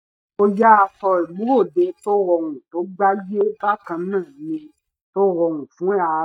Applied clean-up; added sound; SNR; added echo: neural mask model DeepFilterNet 3.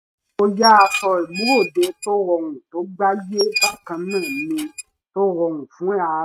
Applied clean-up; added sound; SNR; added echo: neural mask model RNNoise.